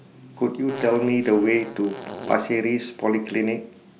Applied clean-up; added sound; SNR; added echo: none; Fart; 14 dB; none.